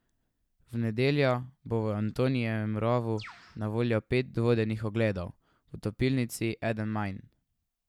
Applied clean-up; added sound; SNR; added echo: none; Bird; 18 dB; none.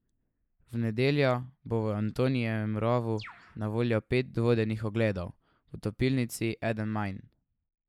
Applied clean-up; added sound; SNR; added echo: neural mask model Resemble Enhance denoiser.